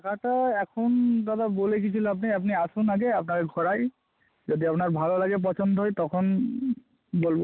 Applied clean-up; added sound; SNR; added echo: none; none; none; none.